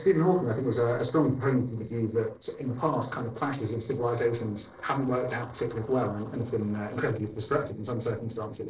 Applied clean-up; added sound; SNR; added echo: neural separator model SepFormer DNS4.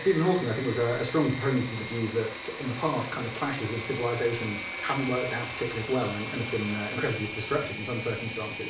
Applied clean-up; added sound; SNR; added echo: none; Engine / Mechanisms; 8 dB; reverberation time 0.4 s.